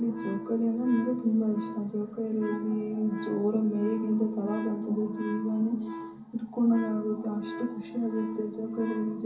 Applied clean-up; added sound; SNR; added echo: none; Wind instrument, woodwind instrument; 11 dB; reverberation time 0.3 s.